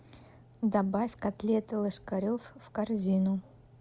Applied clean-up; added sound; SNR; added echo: none; none; none; none.